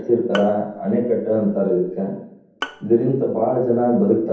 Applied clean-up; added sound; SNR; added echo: none; Bowed string instrument; 18 dB; reverberation time 0.9 s.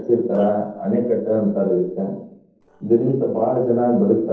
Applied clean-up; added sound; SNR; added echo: neural separator model SepFormer DNS4.